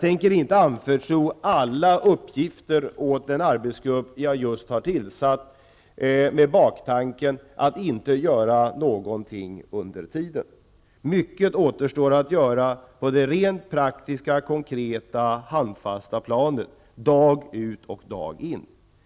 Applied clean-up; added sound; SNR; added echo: none; none; none; none.